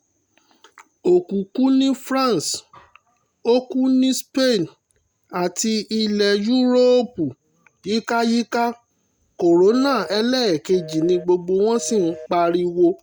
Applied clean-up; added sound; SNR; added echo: none; Telephone; 18 dB; none.